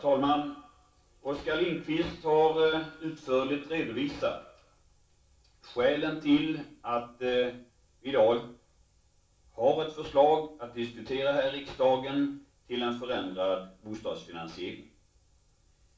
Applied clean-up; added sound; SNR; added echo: none; none; none; reverberation time 0.3 s.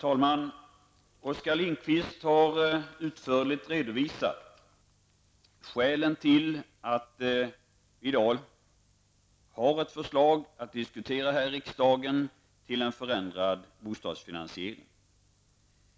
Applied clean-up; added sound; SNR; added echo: none; none; none; none.